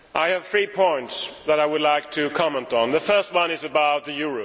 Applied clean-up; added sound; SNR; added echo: none; none; none; none.